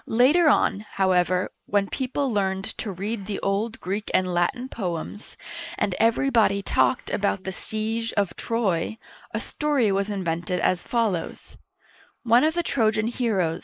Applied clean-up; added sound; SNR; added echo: neural mask model Resemble Enhance denoiser.